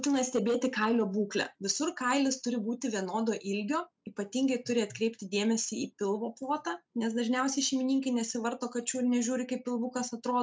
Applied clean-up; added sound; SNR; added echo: none; none; none; none.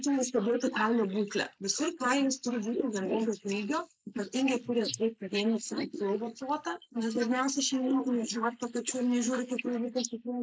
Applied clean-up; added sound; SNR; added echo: neural mask model Resemble Enhance denoiser.